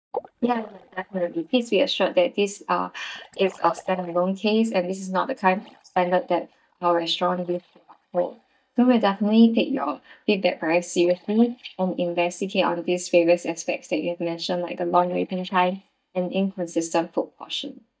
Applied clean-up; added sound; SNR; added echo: neural mask model DeepFilterNet 3.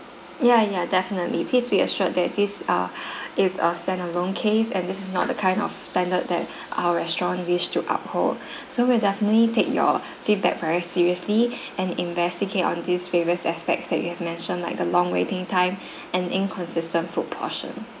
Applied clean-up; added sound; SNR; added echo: none; none; none; none.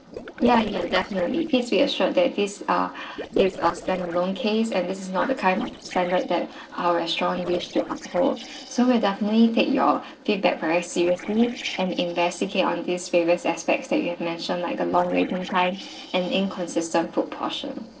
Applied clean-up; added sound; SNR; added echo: neural separator model SepFormer DNS4.